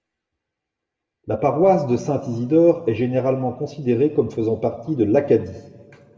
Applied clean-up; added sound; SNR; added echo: none; none; none; reverberation time 1.3 s.